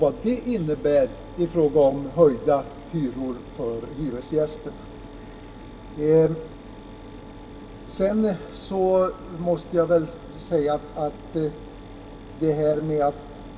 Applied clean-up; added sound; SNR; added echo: none; Mechanisms; 16 dB; reverberation time 0.2 s.